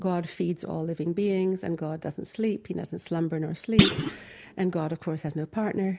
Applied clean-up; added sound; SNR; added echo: none; Thump, thud; -3 dB; none.